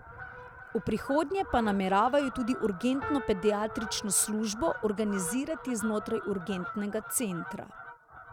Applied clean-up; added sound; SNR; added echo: none; Fowl + Piano; 12 dB; none.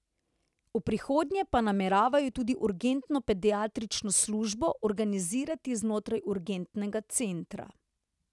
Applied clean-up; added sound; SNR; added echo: none; none; none; none.